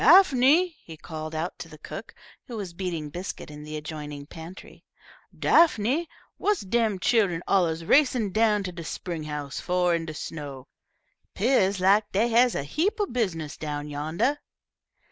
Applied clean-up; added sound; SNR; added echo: none; none; none; none.